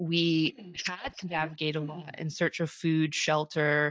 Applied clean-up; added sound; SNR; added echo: neural mask model DeepFilterNet 3.